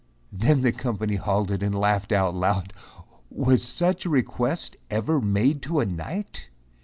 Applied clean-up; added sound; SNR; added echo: none; none; none; none.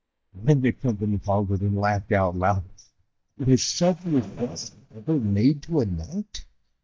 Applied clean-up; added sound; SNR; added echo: neural mask model DeepFilterNet 3.